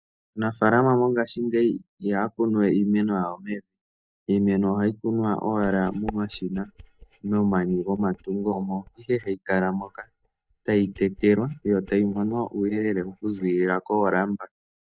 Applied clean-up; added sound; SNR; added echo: neural mask model DeepFilterNet 3.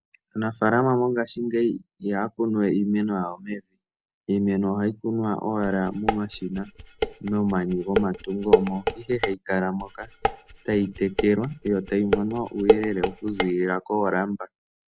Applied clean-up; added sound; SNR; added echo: none; Dishes, pots, and pans; 2 dB; none.